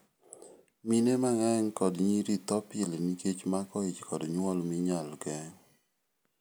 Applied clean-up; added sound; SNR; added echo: none; none; none; none.